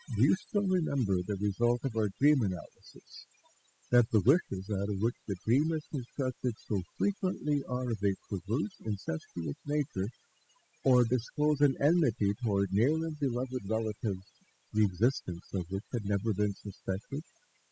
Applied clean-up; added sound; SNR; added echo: classical method spectral subtraction.